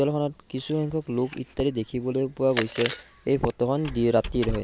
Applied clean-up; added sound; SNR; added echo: none; Squeak + Chewing, mastication; 11 dB; none.